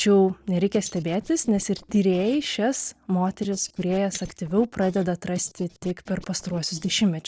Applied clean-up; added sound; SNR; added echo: neural separator model SepFormer DNS4.